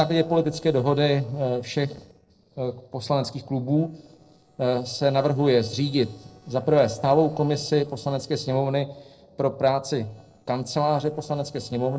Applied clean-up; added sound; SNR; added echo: neural separator model SepFormer DNS4.